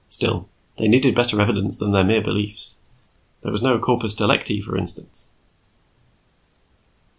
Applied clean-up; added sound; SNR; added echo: none; none; none; none.